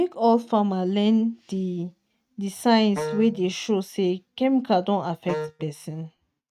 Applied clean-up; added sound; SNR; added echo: neural mask model RNNoise.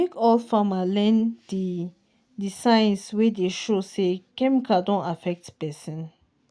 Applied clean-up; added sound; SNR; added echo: none; none; none; none.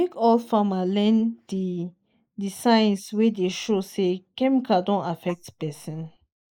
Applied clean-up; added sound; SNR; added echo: neural mask model Resemble Enhance denoiser.